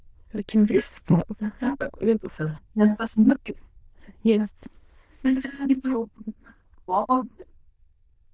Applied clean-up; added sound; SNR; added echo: neural diffusion model UNIVERSE++.